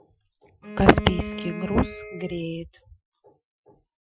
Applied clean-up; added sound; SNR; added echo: classical method Wiener filter.